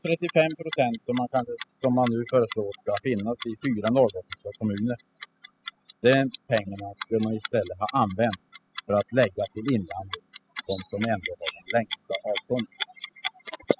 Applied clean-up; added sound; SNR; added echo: classical method spectral subtraction.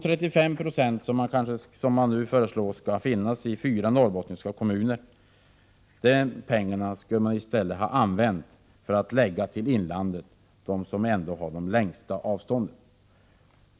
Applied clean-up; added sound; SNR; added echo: none; none; none; none.